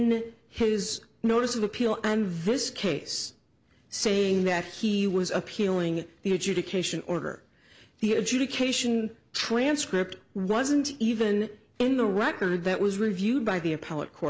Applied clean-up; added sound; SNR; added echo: none; none; none; none.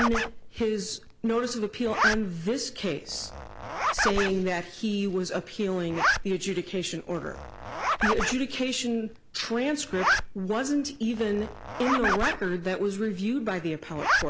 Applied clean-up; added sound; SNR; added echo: none; Zipper (clothing); 2 dB; none.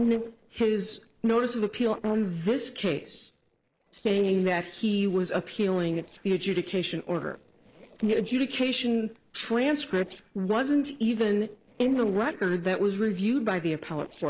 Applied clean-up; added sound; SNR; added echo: neural separator model SepFormer DNS4.